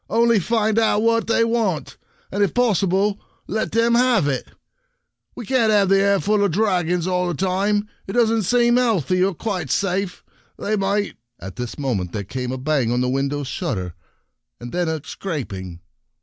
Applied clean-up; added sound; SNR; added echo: none; none; none; none.